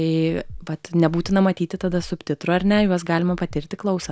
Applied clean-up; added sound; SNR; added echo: none; Breathing; 18 dB; none.